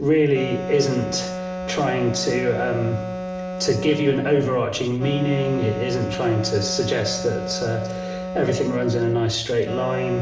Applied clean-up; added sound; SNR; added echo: none; Wind instrument, woodwind instrument; 7 dB; reverberation time 0.7 s.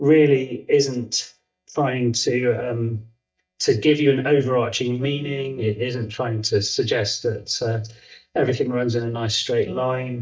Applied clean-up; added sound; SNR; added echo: neural mask model DeepFilterNet 3.